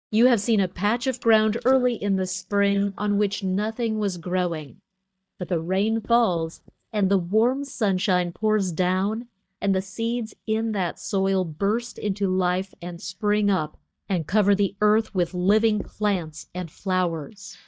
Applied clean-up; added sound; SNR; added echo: neural mask model DeepFilterNet 3.